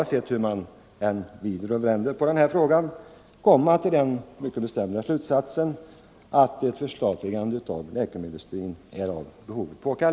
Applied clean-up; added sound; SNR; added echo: none; none; none; none.